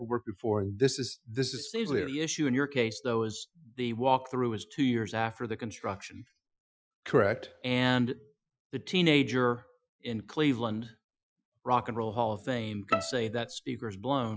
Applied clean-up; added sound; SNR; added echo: classical method Wiener filter.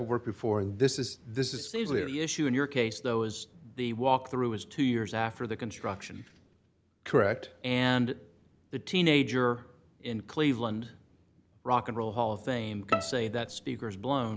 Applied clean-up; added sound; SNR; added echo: none; Bowed string instrument; 6 dB; none.